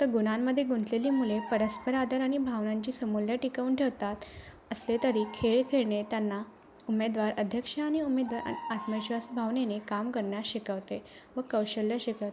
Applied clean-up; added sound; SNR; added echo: none; Bird vocalization, bird call, bird song; 18 dB; none.